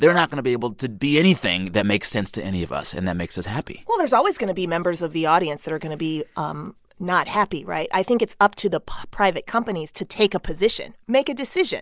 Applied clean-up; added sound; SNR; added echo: none; none; none; none.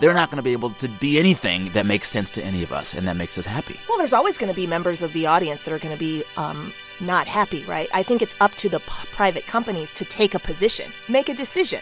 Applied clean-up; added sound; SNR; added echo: none; Musical instrument; 18 dB; none.